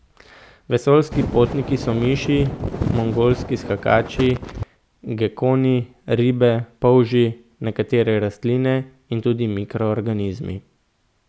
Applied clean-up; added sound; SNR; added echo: none; Wind; 7 dB; none.